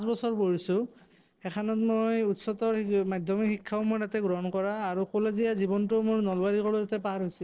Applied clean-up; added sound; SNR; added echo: neural separator model SepFormer DNS4.